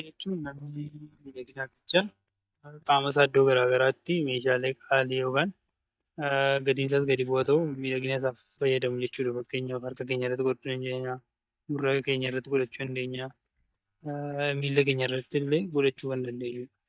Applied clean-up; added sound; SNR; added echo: neural mask model DeepFilterNet 3.